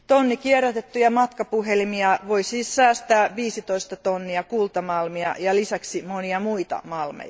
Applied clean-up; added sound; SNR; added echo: none; none; none; none.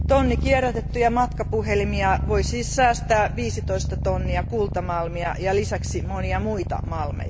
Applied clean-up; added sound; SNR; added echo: none; Purr; 3 dB; none.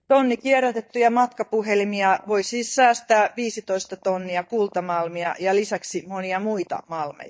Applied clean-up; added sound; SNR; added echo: neural mask model DeepFilterNet 3.